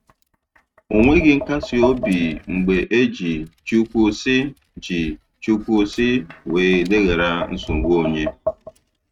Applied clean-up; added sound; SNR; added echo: neural mask model RNNoise.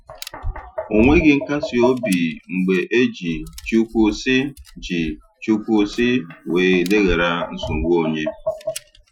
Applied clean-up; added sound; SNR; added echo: classical method Wiener filter.